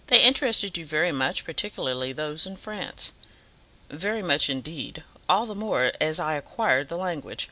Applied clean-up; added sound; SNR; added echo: none; none; none; none.